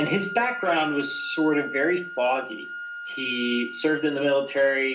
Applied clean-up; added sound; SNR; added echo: none; Wind instrument, woodwind instrument; 10 dB; reverberation time 0.3 s.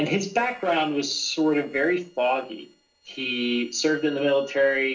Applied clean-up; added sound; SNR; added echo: neural separator model SepFormer DNS4.